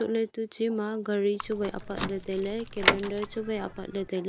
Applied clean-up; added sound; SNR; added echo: none; Door / Car; 2 dB; none.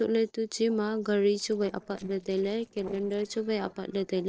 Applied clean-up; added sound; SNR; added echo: neural separator model SepFormer DNS4.